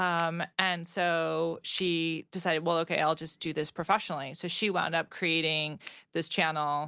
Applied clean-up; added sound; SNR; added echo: none; Finger snapping; 19 dB; none.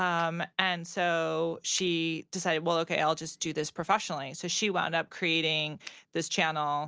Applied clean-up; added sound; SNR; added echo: neural separator model SepFormer DNS4.